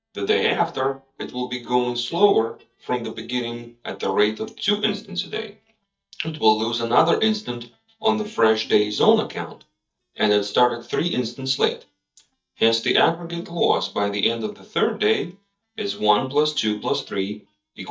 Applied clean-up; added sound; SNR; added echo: neural mask model DeepFilterNet 3.